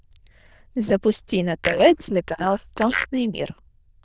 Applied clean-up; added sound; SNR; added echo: neural diffusion model UNIVERSE++.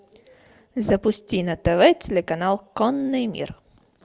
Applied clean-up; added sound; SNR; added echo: none; none; none; none.